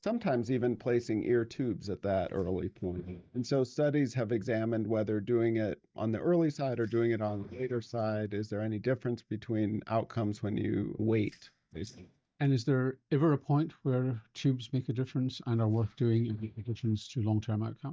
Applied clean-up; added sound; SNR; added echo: neural mask model DeepFilterNet 3.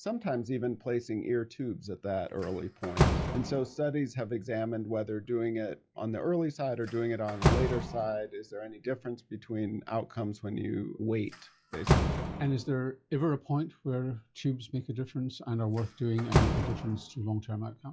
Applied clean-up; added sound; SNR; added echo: classical method log-MMSE.